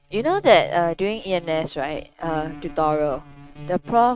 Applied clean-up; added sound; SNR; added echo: neural mask model RNNoise.